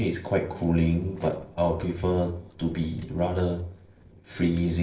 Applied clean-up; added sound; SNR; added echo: neural separator model SepFormer DNS4.